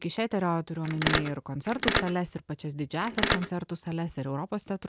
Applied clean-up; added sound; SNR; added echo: none; Mechanisms; -2 dB; none.